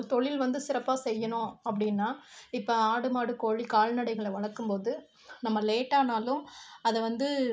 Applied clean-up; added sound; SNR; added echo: none; none; none; none.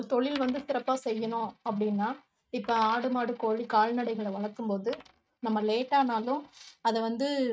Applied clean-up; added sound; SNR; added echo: neural mask model RNNoise.